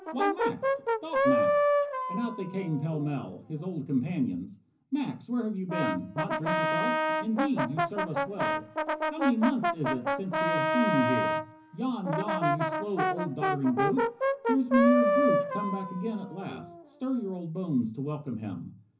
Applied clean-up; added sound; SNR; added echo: none; Brass instrument; -1 dB; reverberation time 0.5 s.